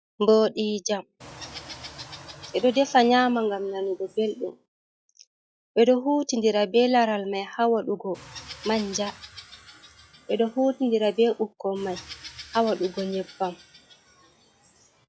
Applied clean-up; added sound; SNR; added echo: classical method log-MMSE.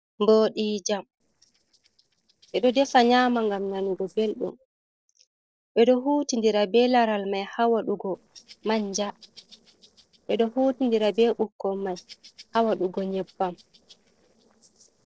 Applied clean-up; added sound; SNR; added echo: neural separator model SepFormer DNS4.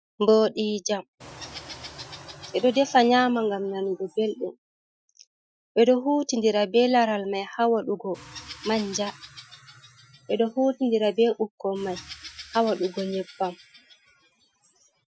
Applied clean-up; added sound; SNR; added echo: classical method Wiener filter.